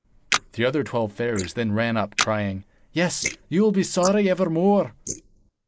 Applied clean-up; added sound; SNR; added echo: neural mask model Resemble Enhance denoiser.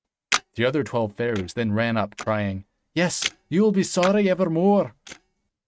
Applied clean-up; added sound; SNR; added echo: neural mask model RNNoise.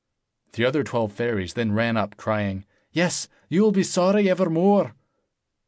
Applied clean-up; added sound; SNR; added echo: none; none; none; none.